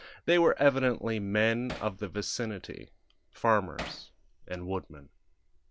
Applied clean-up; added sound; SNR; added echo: none; Hammer; 19 dB; none.